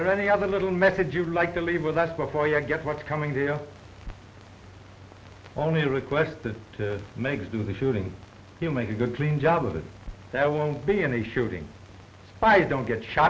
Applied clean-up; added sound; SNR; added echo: none; none; none; none.